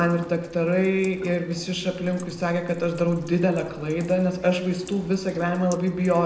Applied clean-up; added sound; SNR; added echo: none; Rain; 19 dB; reverberation time 0.8 s.